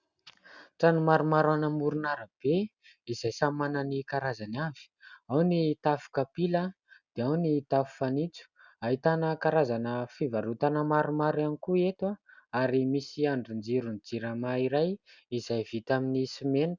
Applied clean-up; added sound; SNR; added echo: none; none; none; none.